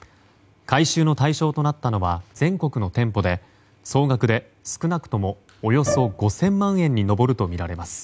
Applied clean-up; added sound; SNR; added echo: none; Bowed string instrument; 7 dB; none.